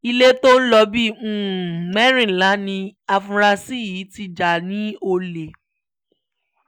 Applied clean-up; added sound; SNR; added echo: none; none; none; none.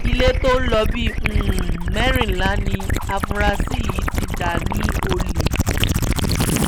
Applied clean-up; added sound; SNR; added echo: none; Gurgling / Liquid; -5 dB; none.